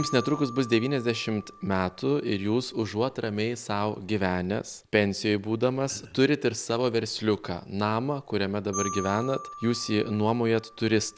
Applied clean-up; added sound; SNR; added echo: none; Marimba, xylophone; 17 dB; none.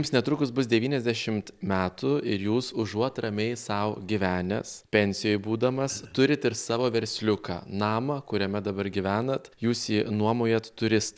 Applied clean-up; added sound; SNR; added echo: none; none; none; none.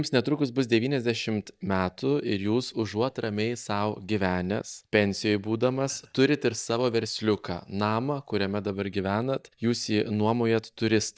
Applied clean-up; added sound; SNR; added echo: neural mask model DeepFilterNet 3.